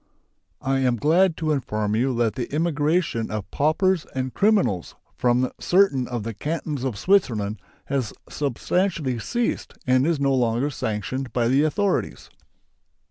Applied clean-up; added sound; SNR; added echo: none; none; none; none.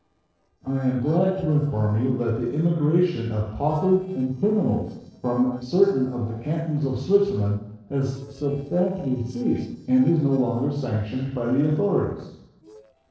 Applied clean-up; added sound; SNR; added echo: neural separator model SepFormer DNS4.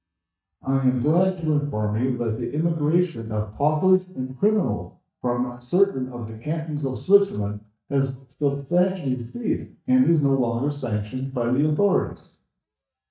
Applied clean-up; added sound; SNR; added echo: neural mask model DeepFilterNet 3.